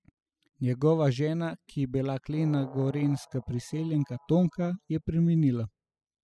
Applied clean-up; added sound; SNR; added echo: classical method spectral subtraction.